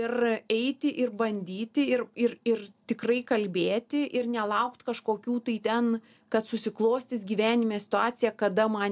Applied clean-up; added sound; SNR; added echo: none; none; none; none.